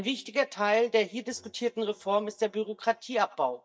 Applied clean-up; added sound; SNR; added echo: neural mask model DeepFilterNet 3.